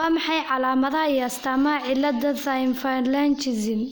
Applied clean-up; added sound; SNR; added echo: none; none; none; none.